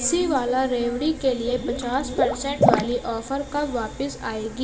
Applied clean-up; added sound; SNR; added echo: none; Water / Liquid; 3 dB; reverberation time 1.5 s.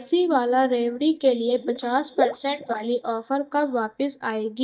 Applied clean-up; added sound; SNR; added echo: neural mask model DeepFilterNet 3.